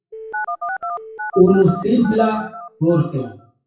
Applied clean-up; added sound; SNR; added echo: classical method WPE with log-MMSE.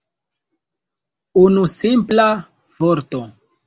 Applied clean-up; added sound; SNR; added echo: none; none; none; none.